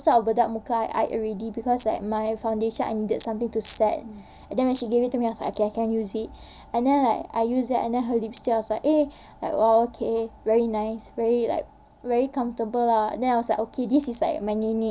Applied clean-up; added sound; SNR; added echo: none; none; none; none.